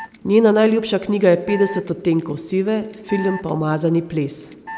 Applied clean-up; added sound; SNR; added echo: none; Alarm; 16 dB; none.